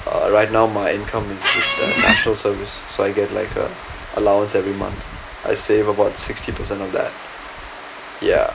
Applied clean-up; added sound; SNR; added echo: none; Squeak; -3 dB; none.